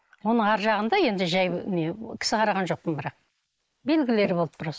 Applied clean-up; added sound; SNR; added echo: neural mask model Resemble Enhance denoiser.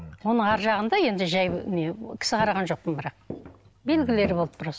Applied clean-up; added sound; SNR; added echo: none; Walk, footsteps; 15 dB; none.